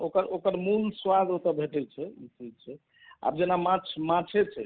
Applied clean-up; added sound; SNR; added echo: neural mask model Resemble Enhance denoiser.